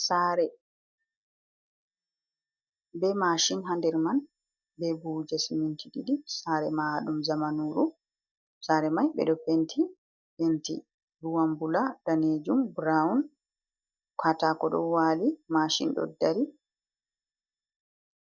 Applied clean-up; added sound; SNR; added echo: neural mask model DeepFilterNet 3.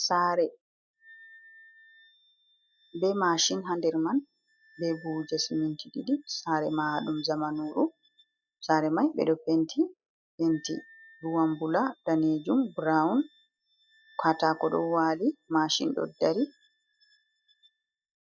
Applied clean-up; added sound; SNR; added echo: classical method spectral subtraction.